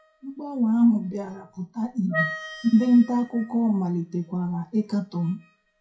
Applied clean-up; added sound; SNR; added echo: classical method WPE with log-MMSE.